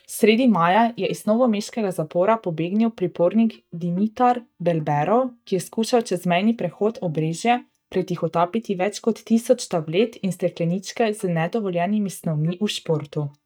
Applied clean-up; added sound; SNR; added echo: neural mask model DeepFilterNet 3.